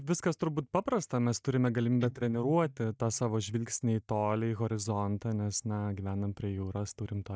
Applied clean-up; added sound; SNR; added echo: neural mask model DeepFilterNet 3.